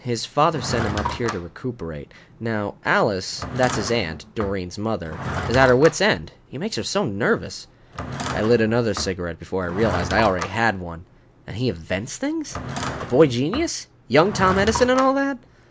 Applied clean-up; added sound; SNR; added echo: none; Drawer open or close / Wood; 10 dB; none.